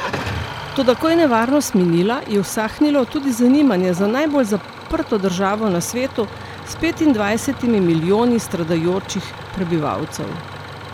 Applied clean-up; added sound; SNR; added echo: none; Idling / Engine starting; 13 dB; none.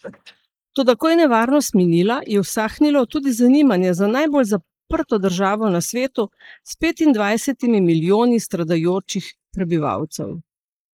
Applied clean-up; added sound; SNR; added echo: neural mask model Resemble Enhance denoiser.